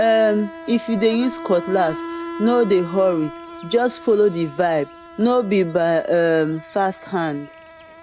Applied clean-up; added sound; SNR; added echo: none; Insect; 15 dB; none.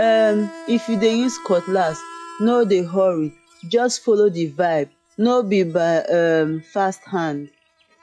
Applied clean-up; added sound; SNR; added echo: classical method log-MMSE.